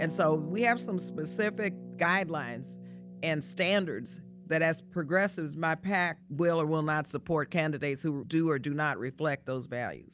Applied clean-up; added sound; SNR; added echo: none; Harp; 15 dB; none.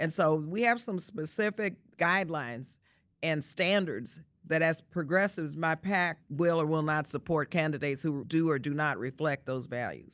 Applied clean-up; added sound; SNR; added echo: none; none; none; none.